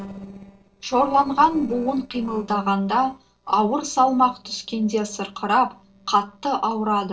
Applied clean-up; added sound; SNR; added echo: neural separator model SepFormer DNS4.